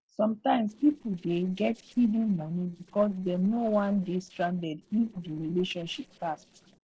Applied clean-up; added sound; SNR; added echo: neural separator model SepFormer DNS4.